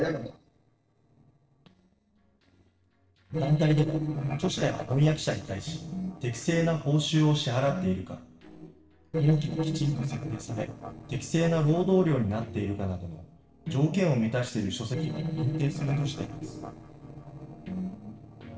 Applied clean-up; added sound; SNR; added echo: neural separator model SepFormer DNS4.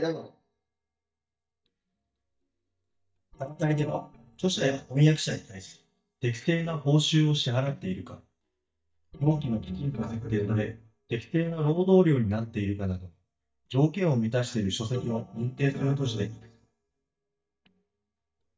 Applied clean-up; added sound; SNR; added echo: neural mask model DeepFilterNet 3.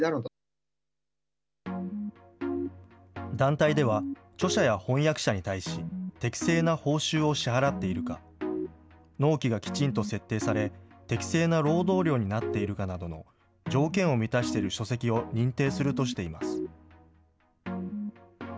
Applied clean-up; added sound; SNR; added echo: none; none; none; none.